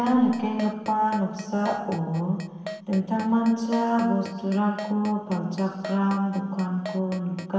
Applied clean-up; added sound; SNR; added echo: none; Keyboard (musical); 16 dB; reverberation time 1.2 s.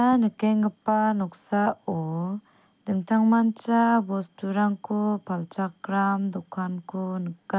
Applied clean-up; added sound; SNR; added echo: none; none; none; none.